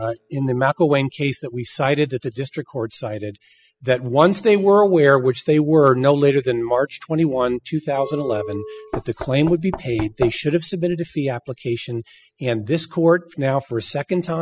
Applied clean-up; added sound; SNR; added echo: classical method spectral subtraction.